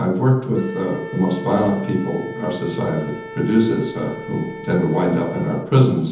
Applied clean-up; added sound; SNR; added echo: none; Wind instrument, woodwind instrument; 15 dB; reverberation time 1.3 s.